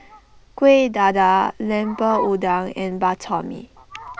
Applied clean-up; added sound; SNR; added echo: none; Fowl; 16 dB; none.